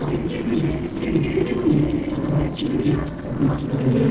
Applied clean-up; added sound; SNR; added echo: neural separator model SepFormer DNS4.